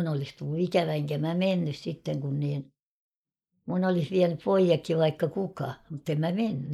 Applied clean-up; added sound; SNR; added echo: neural mask model Resemble Enhance denoiser.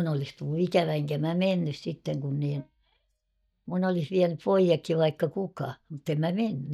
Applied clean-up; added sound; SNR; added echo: neural mask model DeepFilterNet 3.